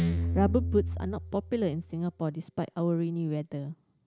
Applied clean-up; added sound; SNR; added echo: none; Guitar; 4 dB; none.